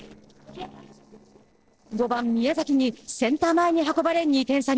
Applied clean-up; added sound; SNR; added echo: neural separator model SepFormer DNS4.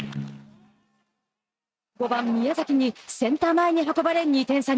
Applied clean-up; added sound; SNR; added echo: neural mask model RNNoise.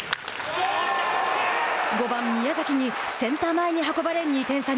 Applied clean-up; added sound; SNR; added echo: none; none; none; none.